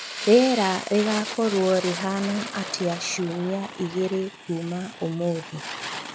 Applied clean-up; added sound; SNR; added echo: none; Fire; 10 dB; none.